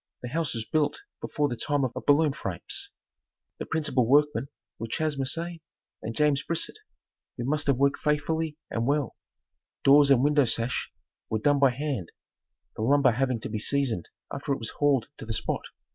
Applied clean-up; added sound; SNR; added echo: none; none; none; none.